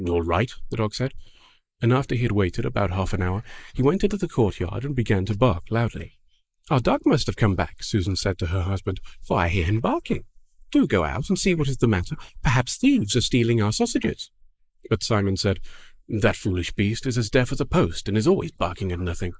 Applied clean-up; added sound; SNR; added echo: neural mask model Resemble Enhance denoiser.